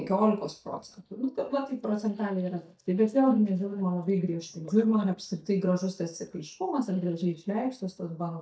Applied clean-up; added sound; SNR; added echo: neural mask model DeepFilterNet 3.